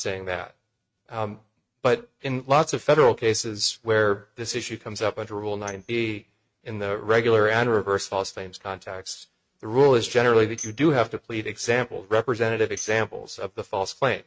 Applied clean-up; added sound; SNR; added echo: neural mask model RNNoise.